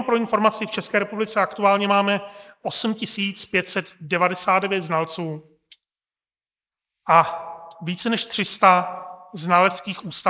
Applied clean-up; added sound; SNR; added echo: neural mask model Resemble Enhance denoiser.